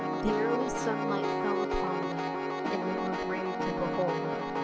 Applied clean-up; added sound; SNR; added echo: none; Piano; -4 dB; none.